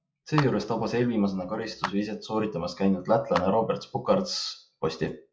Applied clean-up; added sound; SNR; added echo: classical method log-MMSE.